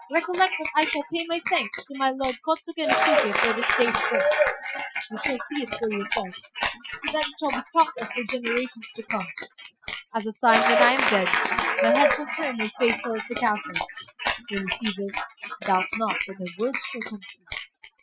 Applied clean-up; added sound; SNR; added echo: classical method Wiener filter.